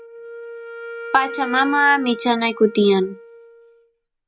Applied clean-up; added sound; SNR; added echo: none; Wind instrument, woodwind instrument; 13 dB; none.